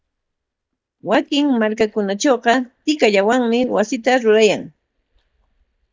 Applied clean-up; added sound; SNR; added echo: neural mask model DeepFilterNet 3.